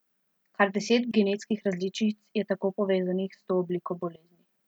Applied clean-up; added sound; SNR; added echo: none; none; none; none.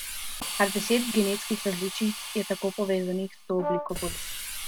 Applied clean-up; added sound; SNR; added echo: none; Hiss + Brass instrument; 6 dB; none.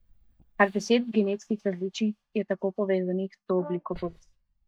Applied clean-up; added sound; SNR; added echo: neural mask model DeepFilterNet 3.